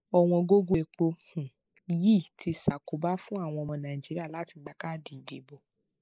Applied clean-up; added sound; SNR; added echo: neural mask model Resemble Enhance denoiser.